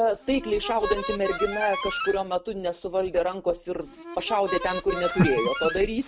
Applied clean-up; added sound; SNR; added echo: none; Harmonica; 7 dB; none.